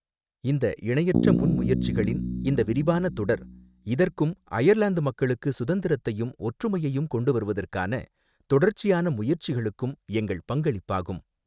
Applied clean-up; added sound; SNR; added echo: neural mask model RNNoise.